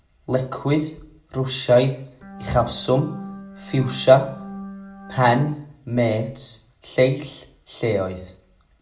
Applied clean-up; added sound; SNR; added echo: none; Organ; 14 dB; reverberation time 0.4 s.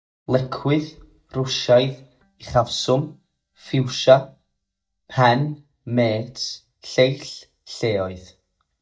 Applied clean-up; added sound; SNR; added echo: neural mask model DeepFilterNet 3.